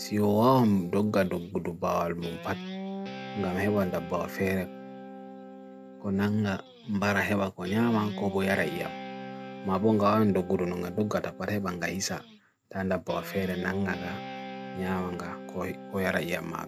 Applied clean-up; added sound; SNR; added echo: none; Guitar; 12 dB; none.